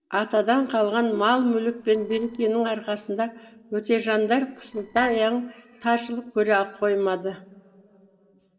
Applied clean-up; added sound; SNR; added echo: neural separator model SepFormer DNS4.